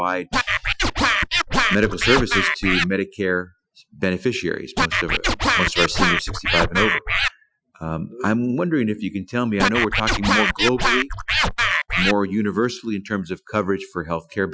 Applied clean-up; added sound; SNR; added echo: classical method Wiener filter.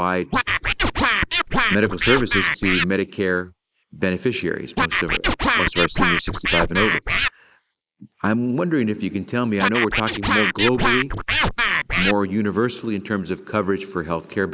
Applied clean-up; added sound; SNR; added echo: neural mask model Resemble Enhance denoiser.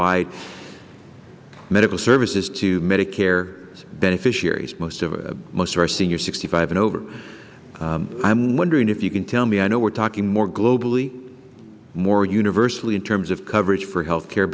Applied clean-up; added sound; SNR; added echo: none; none; none; none.